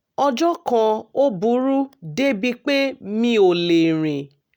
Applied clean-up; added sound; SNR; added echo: none; none; none; none.